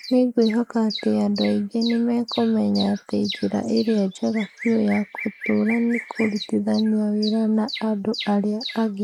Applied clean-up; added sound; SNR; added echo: neural mask model Resemble Enhance denoiser.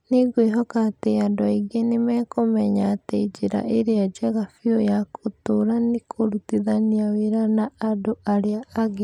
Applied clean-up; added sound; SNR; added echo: none; none; none; none.